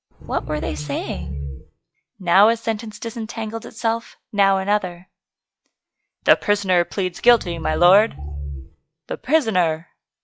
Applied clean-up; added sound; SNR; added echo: classical method log-MMSE.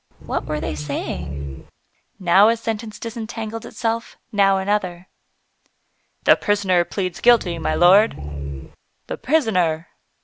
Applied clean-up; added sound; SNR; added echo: none; Growling; 7 dB; none.